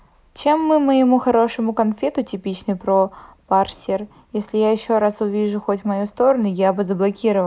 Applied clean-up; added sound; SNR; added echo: none; none; none; none.